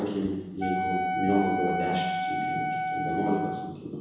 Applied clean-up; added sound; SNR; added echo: none; Wind instrument, woodwind instrument; 0 dB; reverberation time 1.1 s.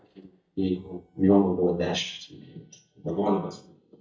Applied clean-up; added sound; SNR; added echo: neural mask model DeepFilterNet 3.